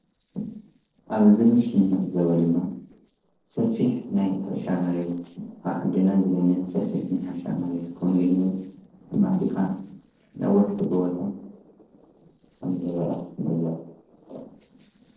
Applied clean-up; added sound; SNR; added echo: neural separator model SepFormer DNS4.